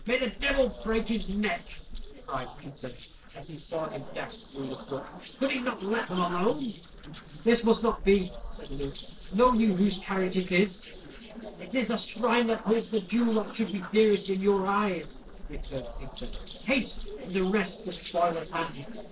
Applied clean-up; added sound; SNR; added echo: neural separator model SepFormer DNS4.